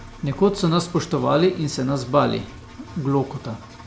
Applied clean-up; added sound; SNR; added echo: none; Engine; 20 dB; none.